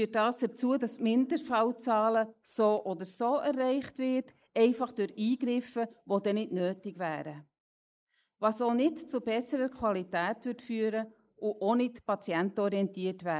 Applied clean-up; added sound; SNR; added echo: neural mask model Resemble Enhance denoiser.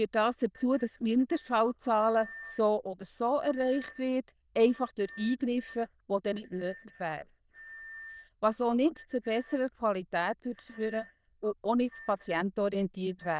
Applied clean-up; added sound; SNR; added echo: neural diffusion model UNIVERSE++.